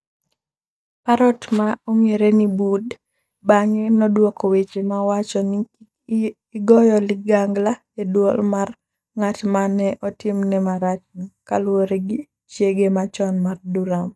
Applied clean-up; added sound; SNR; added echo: neural mask model DeepFilterNet 3.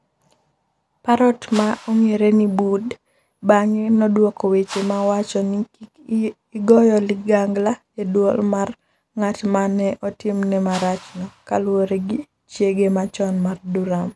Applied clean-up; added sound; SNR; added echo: none; Whoosh, swoosh, swish; 18 dB; none.